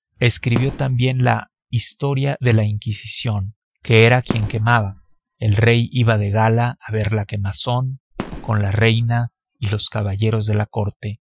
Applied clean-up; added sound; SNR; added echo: classical method Wiener filter.